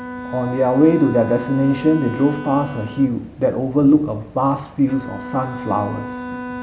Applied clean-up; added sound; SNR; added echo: none; Bowed string instrument; 12 dB; none.